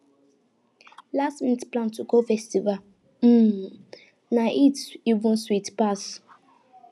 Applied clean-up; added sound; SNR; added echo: none; none; none; none.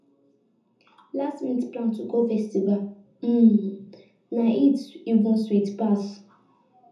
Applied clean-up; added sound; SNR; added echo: none; none; none; reverberation time 0.5 s.